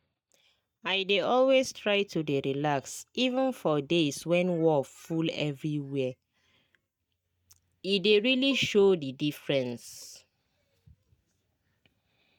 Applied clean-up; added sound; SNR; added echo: neural mask model DeepFilterNet 3.